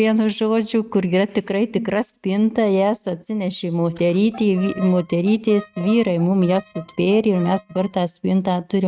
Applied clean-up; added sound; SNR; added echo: neural mask model RNNoise.